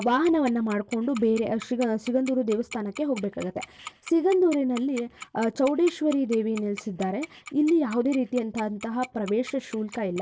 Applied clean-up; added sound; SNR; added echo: none; Tick-tock; 19 dB; none.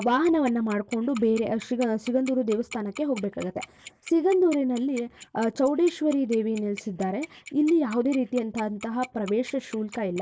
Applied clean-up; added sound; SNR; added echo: neural mask model Resemble Enhance denoiser.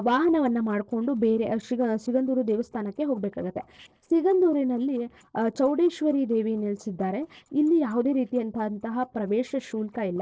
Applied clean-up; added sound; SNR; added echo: neural separator model SepFormer DNS4.